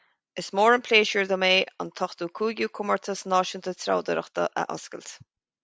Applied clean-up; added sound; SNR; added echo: none; none; none; none.